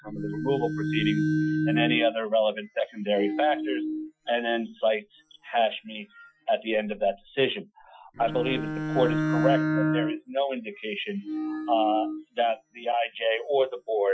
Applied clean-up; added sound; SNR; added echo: classical method Wiener filter.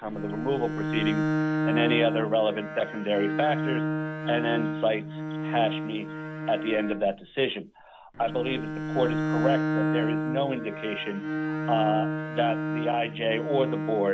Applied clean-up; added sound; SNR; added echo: none; Bowed string instrument; 1 dB; none.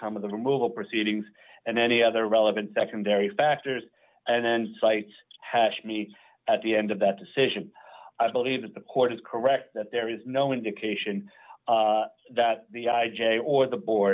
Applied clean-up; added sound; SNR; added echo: none; none; none; none.